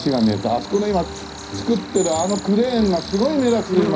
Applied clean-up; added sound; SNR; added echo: none; Cricket; 10 dB; reverberation time 0.5 s.